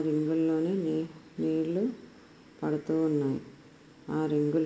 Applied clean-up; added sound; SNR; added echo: none; none; none; reverberation time 2.1 s.